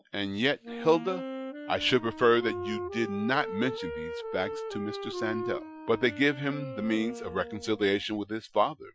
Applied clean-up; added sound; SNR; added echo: classical method Wiener filter.